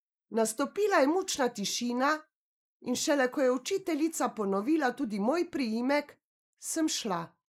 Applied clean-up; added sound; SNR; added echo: neural mask model Resemble Enhance denoiser.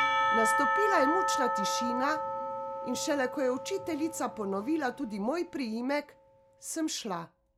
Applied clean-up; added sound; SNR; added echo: none; Church bell / Percussion; 0 dB; none.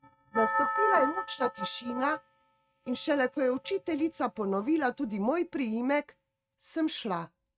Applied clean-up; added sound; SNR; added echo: neural mask model RNNoise.